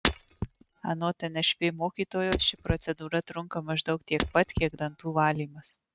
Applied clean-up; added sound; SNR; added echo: neural mask model RNNoise.